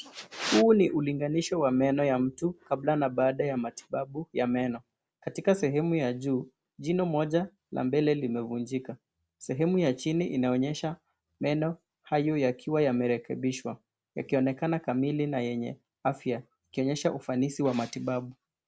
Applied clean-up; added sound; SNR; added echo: none; none; none; none.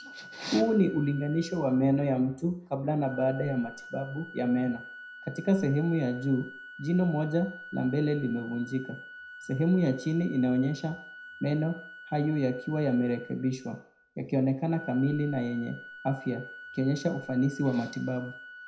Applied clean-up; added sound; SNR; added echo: none; Organ; 17 dB; reverberation time 0.5 s.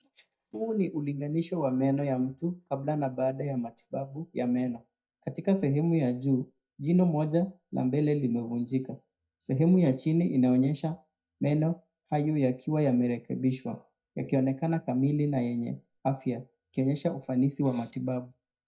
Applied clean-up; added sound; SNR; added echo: neural mask model DeepFilterNet 3.